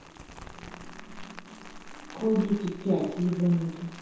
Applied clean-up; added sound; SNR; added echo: none; Rain; 15 dB; reverberation time 0.8 s.